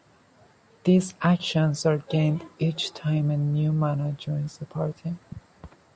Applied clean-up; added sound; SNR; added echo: none; none; none; none.